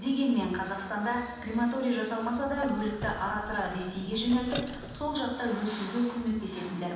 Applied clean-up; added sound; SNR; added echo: none; Squeak; 11 dB; reverberation time 1.1 s.